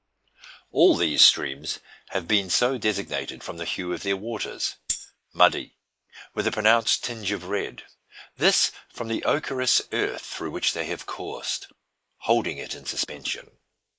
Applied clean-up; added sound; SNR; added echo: neural mask model Resemble Enhance denoiser.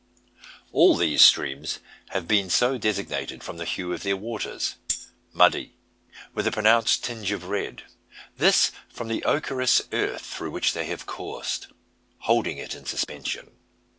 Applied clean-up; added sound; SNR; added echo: none; Tambourine; 4 dB; none.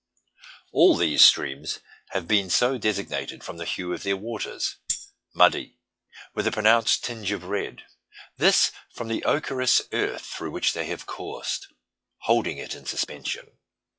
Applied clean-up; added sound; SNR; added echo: classical method log-MMSE.